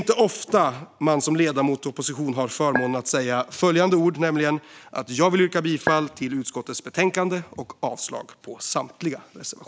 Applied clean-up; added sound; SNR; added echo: none; Chink, clink; 6 dB; none.